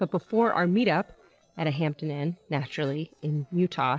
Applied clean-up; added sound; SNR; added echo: neural separator model SepFormer DNS4.